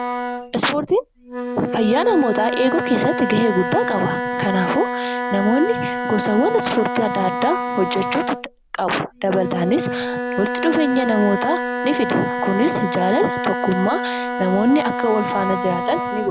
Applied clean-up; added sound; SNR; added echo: none; Wind instrument, woodwind instrument; 4 dB; none.